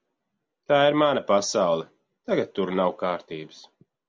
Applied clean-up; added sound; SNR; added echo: none; none; none; none.